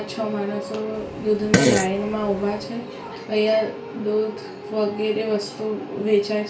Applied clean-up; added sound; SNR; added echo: none; Fart; 0 dB; reverberation time 0.3 s.